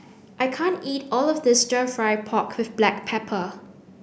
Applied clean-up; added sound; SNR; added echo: none; none; none; none.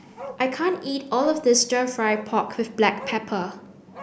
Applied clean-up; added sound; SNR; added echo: none; Bark; 17 dB; none.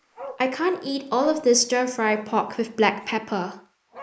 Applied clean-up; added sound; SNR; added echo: neural mask model Resemble Enhance denoiser.